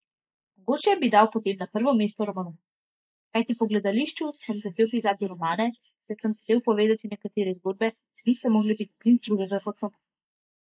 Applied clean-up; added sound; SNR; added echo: neural mask model Resemble Enhance denoiser.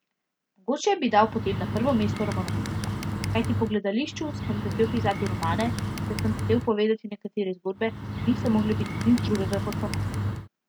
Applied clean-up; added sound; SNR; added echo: none; Bird; 2 dB; none.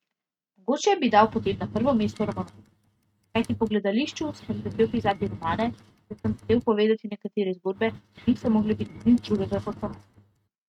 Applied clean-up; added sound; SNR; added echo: neural mask model RNNoise.